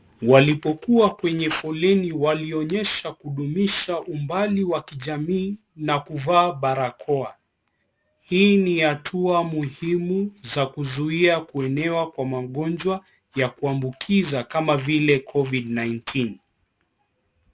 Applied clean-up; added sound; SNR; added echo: none; none; none; none.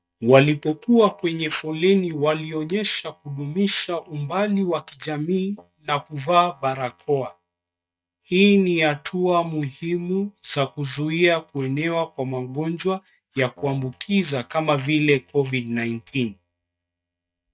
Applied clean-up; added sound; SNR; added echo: neural mask model DeepFilterNet 3.